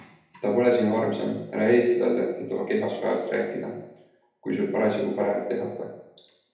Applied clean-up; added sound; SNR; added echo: none; none; none; reverberation time 0.8 s.